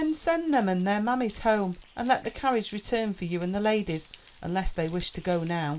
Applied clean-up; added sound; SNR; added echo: neural mask model Resemble Enhance denoiser.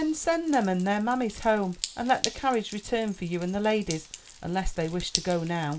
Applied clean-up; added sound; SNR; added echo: none; Drip; 13 dB; none.